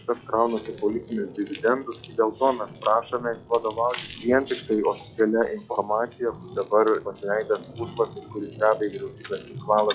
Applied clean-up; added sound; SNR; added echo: classical method log-MMSE.